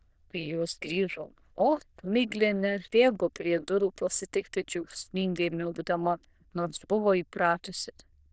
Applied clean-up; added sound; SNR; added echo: neural diffusion model UNIVERSE++.